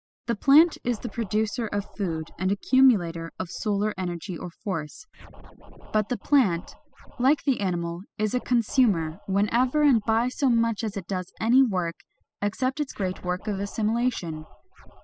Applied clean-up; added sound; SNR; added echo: classical method spectral subtraction.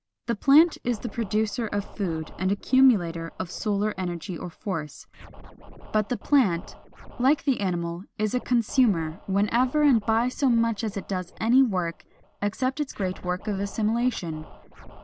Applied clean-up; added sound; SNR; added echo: none; Scratching (performance technique); 19 dB; none.